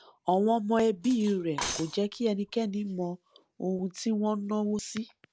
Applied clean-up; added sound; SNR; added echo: none; Cutlery, silverware; 6 dB; none.